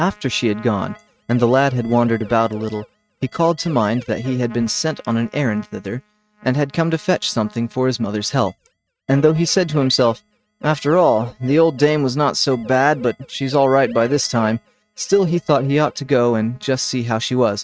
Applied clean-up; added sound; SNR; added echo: neural mask model RNNoise.